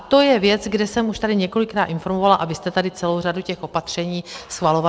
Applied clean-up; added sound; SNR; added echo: none; none; none; none.